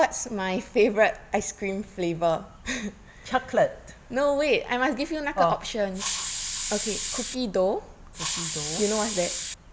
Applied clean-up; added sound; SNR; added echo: none; Hiss; 4 dB; none.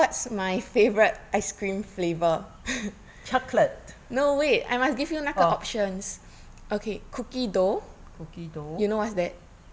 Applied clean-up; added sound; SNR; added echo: none; none; none; none.